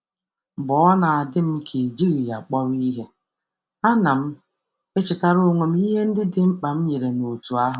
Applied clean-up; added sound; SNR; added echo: none; none; none; none.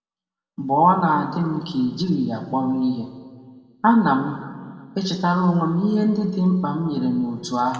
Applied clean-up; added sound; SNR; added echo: none; none; none; reverberation time 1.4 s.